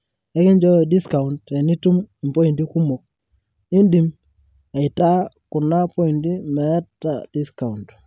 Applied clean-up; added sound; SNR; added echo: none; none; none; none.